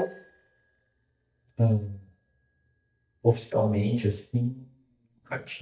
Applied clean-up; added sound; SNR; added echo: neural mask model DeepFilterNet 3.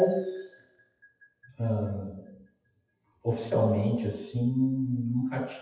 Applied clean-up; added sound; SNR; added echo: classical method WPE with log-MMSE.